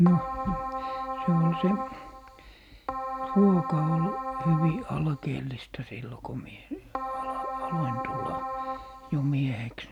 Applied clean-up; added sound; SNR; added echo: none; Keyboard (musical); 5 dB; none.